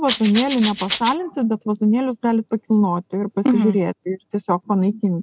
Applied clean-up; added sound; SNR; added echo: none; Rattle (instrument); 7 dB; none.